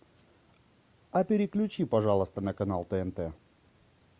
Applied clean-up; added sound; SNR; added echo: none; none; none; none.